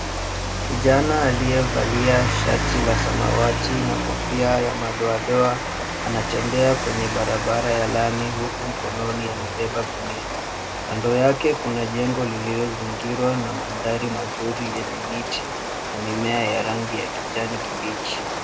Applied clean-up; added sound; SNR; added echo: none; Rain; 2 dB; reverberation time 0.2 s.